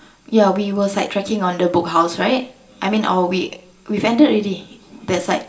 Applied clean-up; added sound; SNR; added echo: none; none; none; reverberation time 0.4 s.